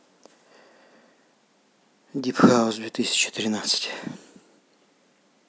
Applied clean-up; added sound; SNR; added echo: none; none; none; none.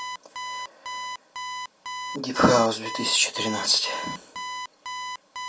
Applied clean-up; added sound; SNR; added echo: none; Alarm; 8 dB; reverberation time 0.2 s.